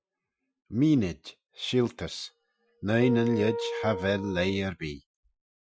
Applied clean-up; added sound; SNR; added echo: classical method Wiener filter.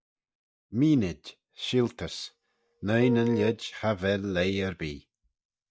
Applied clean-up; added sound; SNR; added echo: neural mask model DeepFilterNet 3.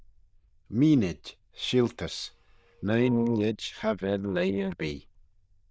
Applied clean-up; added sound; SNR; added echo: neural diffusion model UNIVERSE++.